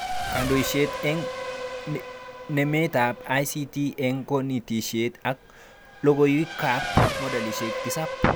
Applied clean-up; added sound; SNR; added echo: none; Race car, auto racing / Accelerating, revving, vroom; 8 dB; none.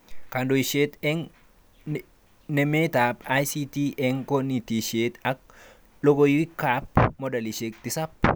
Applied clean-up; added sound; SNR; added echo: none; none; none; none.